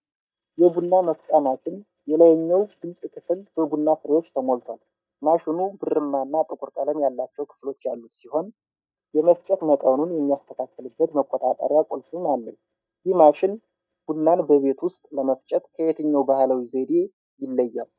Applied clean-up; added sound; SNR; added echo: neural mask model DeepFilterNet 3.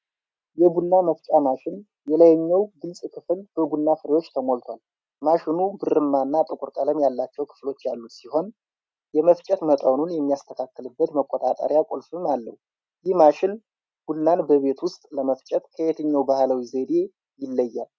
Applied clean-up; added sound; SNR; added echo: none; none; none; none.